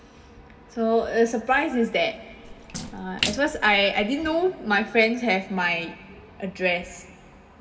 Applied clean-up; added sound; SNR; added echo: none; Splash, splatter; 12 dB; reverberation time 1.4 s.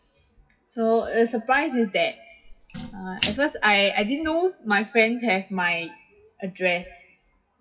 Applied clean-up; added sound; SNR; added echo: classical method WPE with log-MMSE.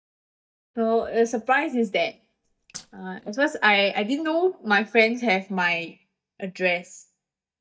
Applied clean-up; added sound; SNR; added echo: neural mask model DeepFilterNet 3.